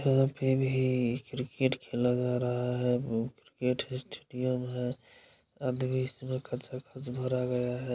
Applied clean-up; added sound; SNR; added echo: none; none; none; none.